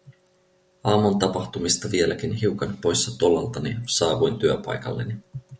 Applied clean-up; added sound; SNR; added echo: none; none; none; none.